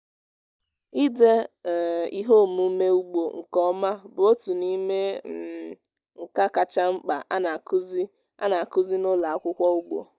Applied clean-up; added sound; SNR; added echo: neural mask model DeepFilterNet 3.